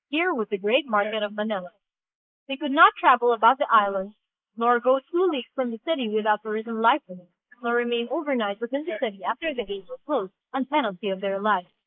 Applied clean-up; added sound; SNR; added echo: neural mask model Resemble Enhance denoiser.